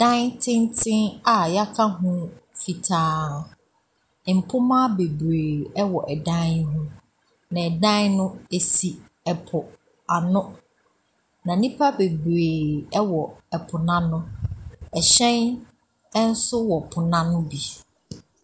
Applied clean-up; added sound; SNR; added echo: none; none; none; none.